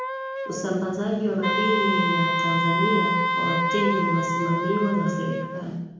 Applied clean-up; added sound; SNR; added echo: none; Wind instrument, woodwind instrument; 0 dB; reverberation time 0.9 s.